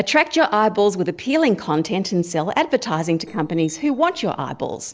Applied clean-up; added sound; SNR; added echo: neural separator model SepFormer DNS4.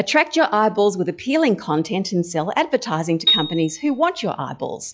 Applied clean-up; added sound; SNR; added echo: classical method log-MMSE.